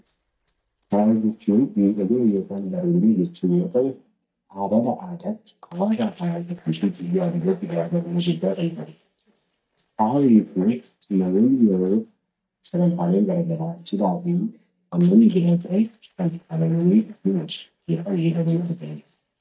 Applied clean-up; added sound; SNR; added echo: neural mask model DeepFilterNet 3.